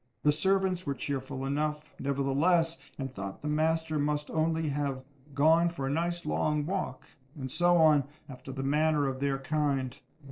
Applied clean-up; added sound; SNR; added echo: neural separator model SepFormer DNS4.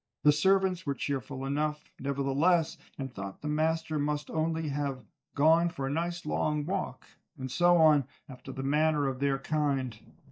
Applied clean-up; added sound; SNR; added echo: neural mask model DeepFilterNet 3.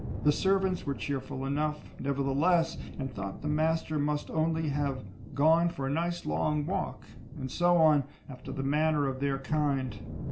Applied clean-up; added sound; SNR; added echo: none; Thunder; 12 dB; reverberation time 0.4 s.